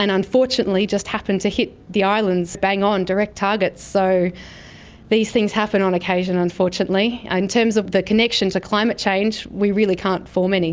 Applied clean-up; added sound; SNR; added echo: none; none; none; none.